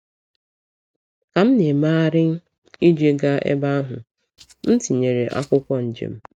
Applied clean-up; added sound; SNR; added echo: neural mask model RNNoise.